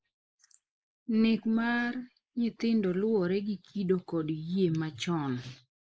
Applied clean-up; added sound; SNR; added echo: neural mask model Resemble Enhance denoiser.